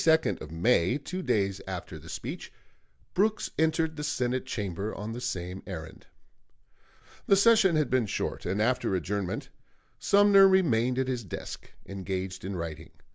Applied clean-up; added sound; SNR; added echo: none; none; none; none.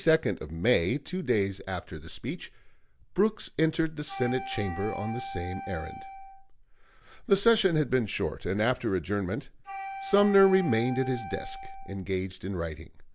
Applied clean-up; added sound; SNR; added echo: none; Wind instrument, woodwind instrument; 11 dB; none.